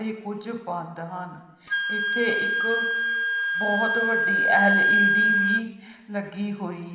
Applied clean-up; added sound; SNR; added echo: none; Wind instrument, woodwind instrument; -5 dB; reverberation time 1.2 s.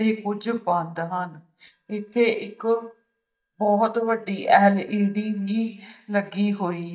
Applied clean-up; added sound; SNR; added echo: neural mask model DeepFilterNet 3.